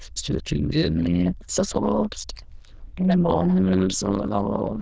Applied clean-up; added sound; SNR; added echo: neural diffusion model UNIVERSE++.